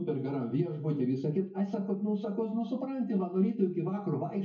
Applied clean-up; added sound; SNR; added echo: none; none; none; reverberation time 0.3 s.